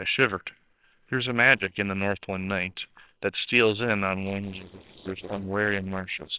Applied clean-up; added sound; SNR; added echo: neural separator model SepFormer WHAMR!.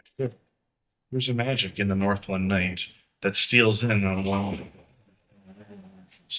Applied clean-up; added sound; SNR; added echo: neural mask model DeepFilterNet 3.